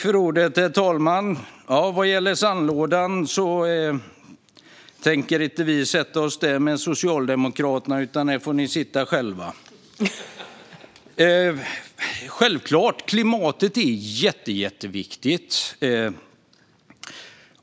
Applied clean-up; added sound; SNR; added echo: none; none; none; none.